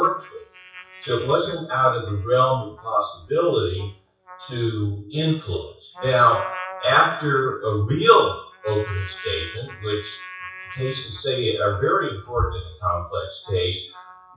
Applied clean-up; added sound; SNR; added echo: classical method WPE with log-MMSE.